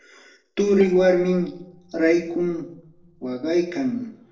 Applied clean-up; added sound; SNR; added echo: neural separator model SepFormer DNS4.